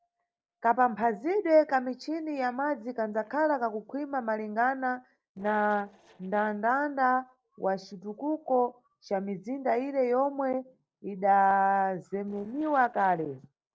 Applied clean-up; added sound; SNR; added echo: neural separator model SepFormer DNS4.